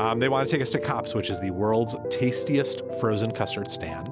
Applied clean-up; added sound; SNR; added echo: none; Piano; 5 dB; none.